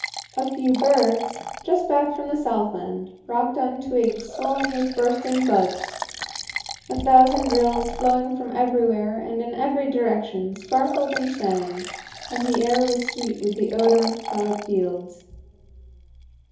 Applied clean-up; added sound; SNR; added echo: none; Liquid; 12 dB; reverberation time 2.8 s.